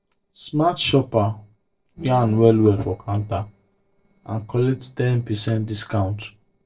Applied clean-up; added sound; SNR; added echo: neural separator model SepFormer DNS4.